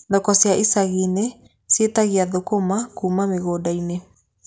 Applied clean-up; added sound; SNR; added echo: none; none; none; none.